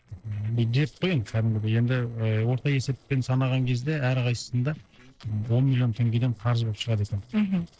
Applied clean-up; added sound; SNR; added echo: neural separator model SepFormer DNS4.